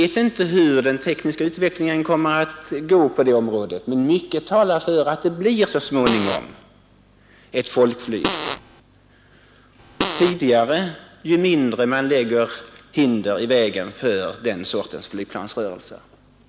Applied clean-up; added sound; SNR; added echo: none; Fart; 5 dB; none.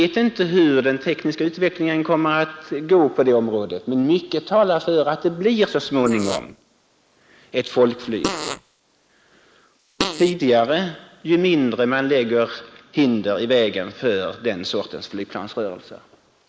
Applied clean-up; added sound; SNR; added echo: neural mask model Resemble Enhance denoiser.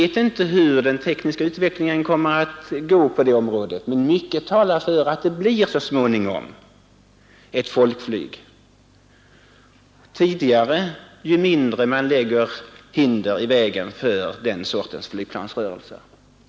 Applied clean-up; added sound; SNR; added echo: none; none; none; none.